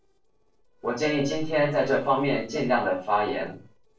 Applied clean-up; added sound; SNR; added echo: neural separator model SepFormer DNS4.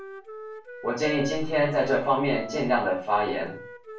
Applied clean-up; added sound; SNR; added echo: none; Wind instrument, woodwind instrument; 13 dB; reverberation time 0.3 s.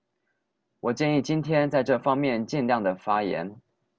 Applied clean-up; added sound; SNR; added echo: none; none; none; none.